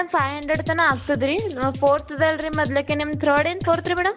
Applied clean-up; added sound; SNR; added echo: none; Drum kit; 11 dB; none.